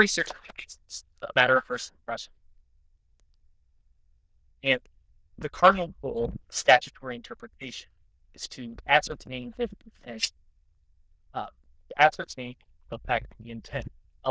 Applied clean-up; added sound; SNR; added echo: neural diffusion model UNIVERSE++.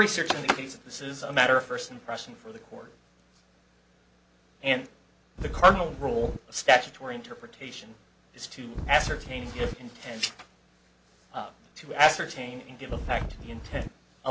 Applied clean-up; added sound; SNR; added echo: none; Wind; 5 dB; none.